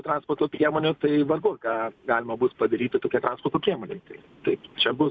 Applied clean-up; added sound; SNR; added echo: none; none; none; none.